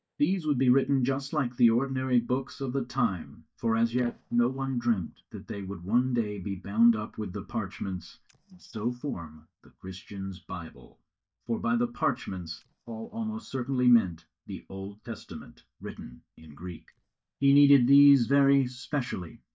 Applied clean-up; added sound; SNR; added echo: neural mask model DeepFilterNet 3.